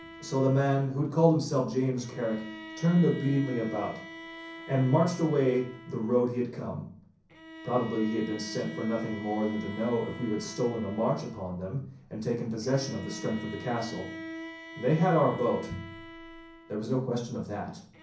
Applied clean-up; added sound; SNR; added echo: none; Bowed string instrument; 15 dB; reverberation time 0.6 s.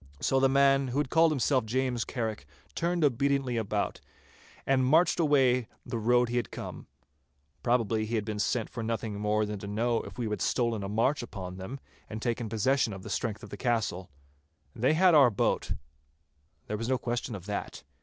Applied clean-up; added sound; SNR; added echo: none; none; none; none.